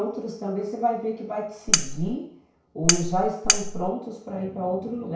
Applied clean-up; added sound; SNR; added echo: none; Cutlery, silverware; -5 dB; reverberation time 0.6 s.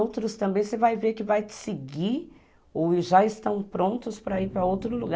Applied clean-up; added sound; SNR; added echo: none; none; none; none.